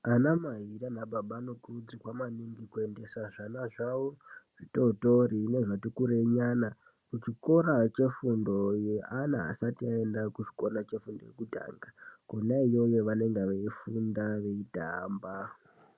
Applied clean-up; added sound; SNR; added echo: none; none; none; none.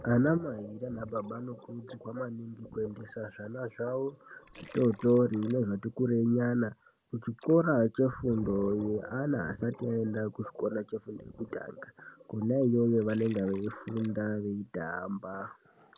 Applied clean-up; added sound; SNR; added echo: none; Gurgling; 20 dB; none.